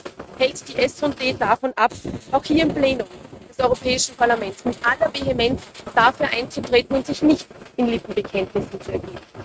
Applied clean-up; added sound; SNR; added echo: neural mask model RNNoise.